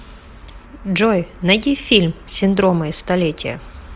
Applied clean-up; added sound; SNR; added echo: none; none; none; none.